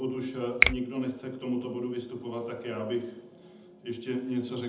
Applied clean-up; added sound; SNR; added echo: none; Finger snapping; -3 dB; reverberation time 0.8 s.